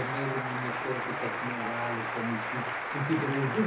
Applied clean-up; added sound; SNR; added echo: none; Applause; 0 dB; reverberation time 0.6 s.